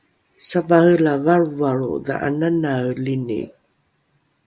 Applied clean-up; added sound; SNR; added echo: none; none; none; none.